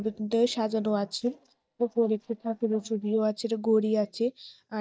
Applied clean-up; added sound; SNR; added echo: neural mask model DeepFilterNet 3.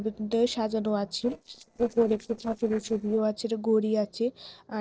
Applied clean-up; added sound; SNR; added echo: neural separator model SepFormer DNS4.